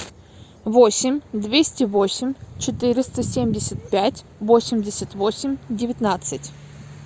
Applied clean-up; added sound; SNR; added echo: none; none; none; none.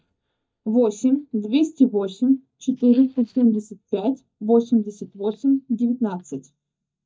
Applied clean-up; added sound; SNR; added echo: neural mask model DeepFilterNet 3.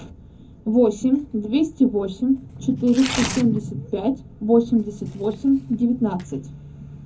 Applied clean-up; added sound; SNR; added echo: none; Tearing; 16 dB; reverberation time 0.3 s.